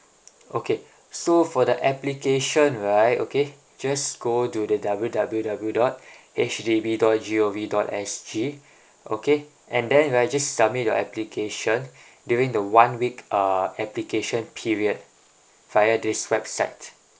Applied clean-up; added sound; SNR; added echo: none; none; none; none.